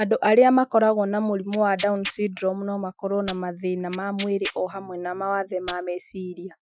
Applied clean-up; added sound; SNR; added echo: classical method Wiener filter.